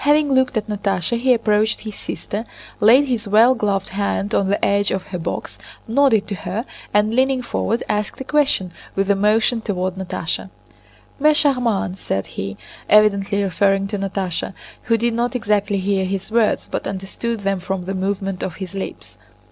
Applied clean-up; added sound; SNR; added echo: none; none; none; none.